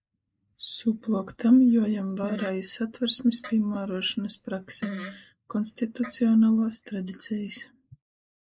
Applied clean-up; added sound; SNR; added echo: neural mask model Resemble Enhance denoiser.